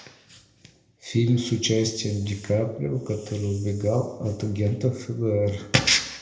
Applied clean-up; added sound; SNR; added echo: none; none; none; reverberation time 0.8 s.